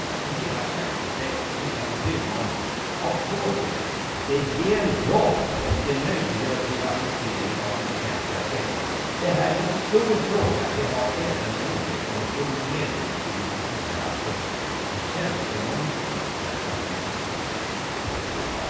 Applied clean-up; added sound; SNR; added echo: none; Water; 0 dB; reverberation time 1.2 s.